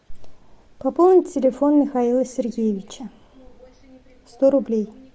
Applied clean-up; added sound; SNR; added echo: none; none; none; none.